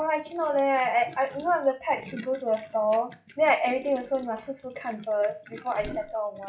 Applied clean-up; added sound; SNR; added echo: classical method log-MMSE.